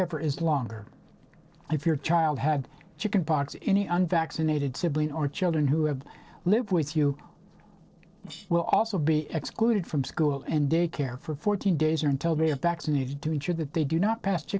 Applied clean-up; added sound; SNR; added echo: neural separator model SepFormer DNS4.